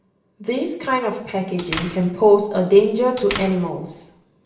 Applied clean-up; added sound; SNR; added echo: none; Door; 15 dB; reverberation time 0.7 s.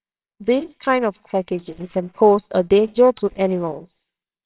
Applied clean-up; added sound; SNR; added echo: neural separator model SepFormer WHAMR!.